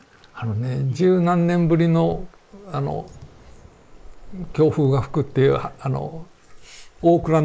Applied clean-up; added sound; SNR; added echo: neural mask model Resemble Enhance denoiser.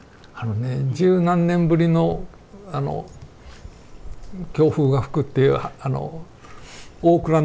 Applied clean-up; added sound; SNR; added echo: none; Bathtub (filling or washing); 19 dB; none.